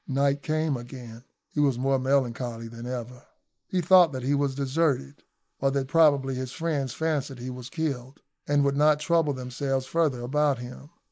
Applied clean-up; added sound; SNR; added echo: neural mask model Resemble Enhance denoiser.